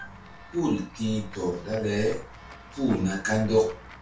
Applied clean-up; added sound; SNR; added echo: none; Walk, footsteps / Run / Bell; 18 dB; reverberation time 0.2 s.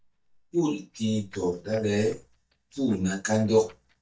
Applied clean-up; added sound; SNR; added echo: neural mask model DeepFilterNet 3.